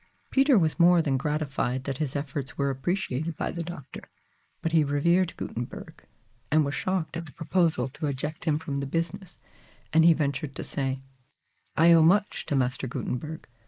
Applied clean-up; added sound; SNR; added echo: neural mask model Resemble Enhance denoiser.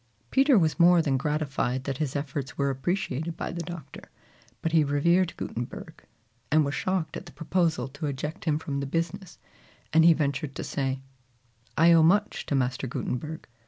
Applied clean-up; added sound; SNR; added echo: none; none; none; none.